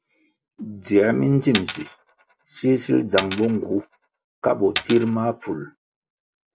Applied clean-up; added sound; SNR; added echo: none; Coin (dropping); 10 dB; none.